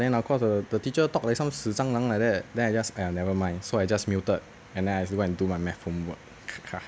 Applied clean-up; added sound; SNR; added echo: none; none; none; none.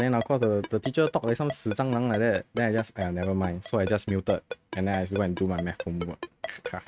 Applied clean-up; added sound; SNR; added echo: neural mask model RNNoise.